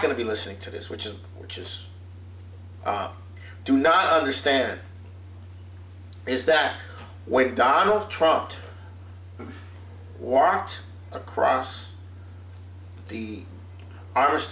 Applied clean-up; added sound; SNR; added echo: none; none; none; none.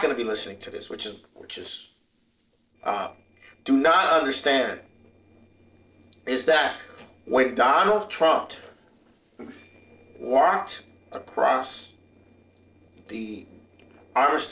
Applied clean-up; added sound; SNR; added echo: neural separator model SepFormer DNS4.